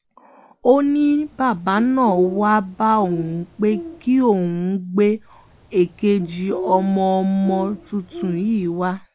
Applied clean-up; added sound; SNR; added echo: none; Bird; 15 dB; none.